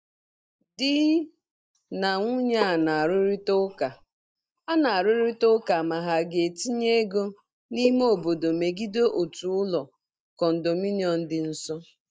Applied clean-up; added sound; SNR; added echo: neural mask model DeepFilterNet 3.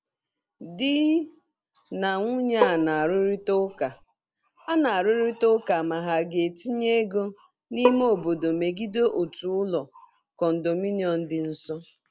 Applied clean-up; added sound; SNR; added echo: none; Bowed string instrument; 5 dB; none.